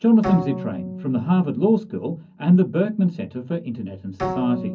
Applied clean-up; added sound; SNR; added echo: none; Bowed string instrument; 12 dB; reverberation time 0.4 s.